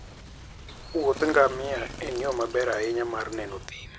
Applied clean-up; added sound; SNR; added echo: none; Chirp, tweet + Boom; 13 dB; none.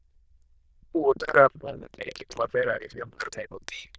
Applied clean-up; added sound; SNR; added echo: neural diffusion model UNIVERSE++.